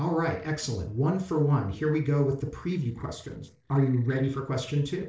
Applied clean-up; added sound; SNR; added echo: neural separator model SepFormer DNS4.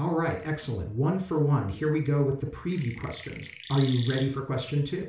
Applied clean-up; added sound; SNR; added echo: none; Chirp, tweet; 15 dB; reverberation time 0.4 s.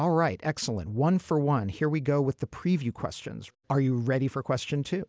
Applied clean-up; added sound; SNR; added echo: none; none; none; none.